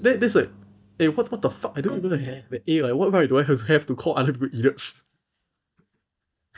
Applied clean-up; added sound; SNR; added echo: neural mask model DeepFilterNet 3.